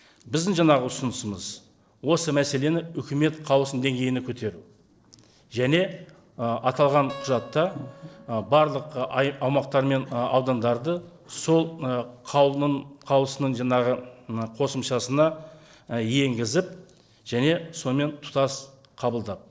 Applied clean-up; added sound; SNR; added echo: neural separator model SepFormer DNS4.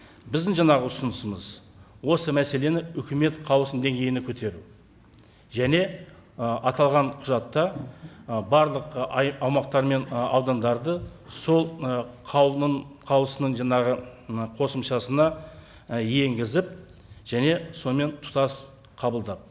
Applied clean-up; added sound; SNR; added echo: none; none; none; none.